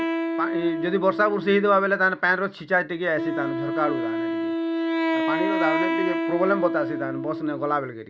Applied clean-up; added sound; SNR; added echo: none; Wind instrument, woodwind instrument; 2 dB; none.